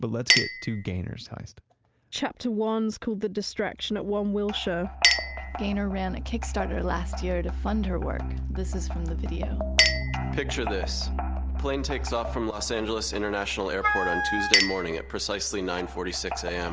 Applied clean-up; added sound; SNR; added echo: none; Wind instrument, woodwind instrument + Chink, clink; 3 dB; none.